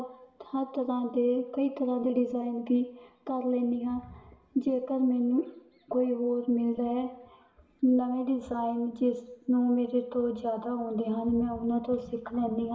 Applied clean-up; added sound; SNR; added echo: none; none; none; reverberation time 0.8 s.